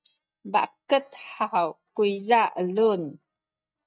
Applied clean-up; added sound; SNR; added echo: neural mask model DeepFilterNet 3.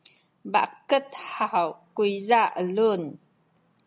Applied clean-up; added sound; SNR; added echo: none; none; none; none.